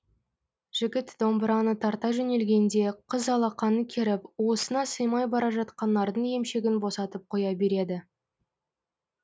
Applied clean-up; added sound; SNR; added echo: none; none; none; none.